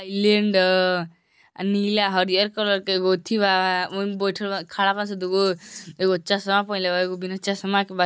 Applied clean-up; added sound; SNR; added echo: none; none; none; none.